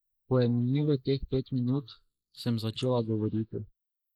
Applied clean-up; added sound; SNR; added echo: neural mask model Resemble Enhance denoiser.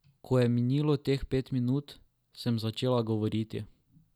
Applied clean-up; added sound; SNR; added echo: none; none; none; none.